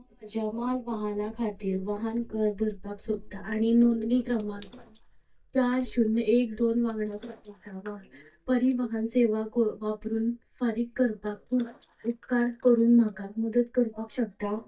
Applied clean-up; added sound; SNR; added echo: neural mask model DeepFilterNet 3.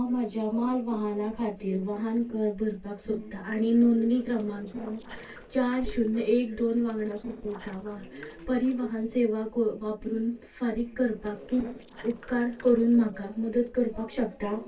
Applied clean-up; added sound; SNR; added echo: neural separator model SepFormer DNS4.